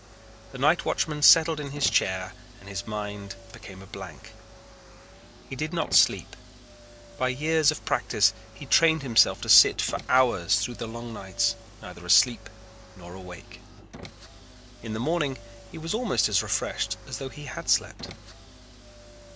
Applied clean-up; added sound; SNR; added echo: none; Car; 19 dB; none.